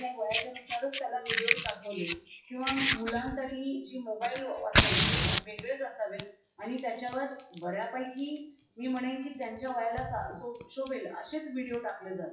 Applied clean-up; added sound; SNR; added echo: classical method WPE with log-MMSE.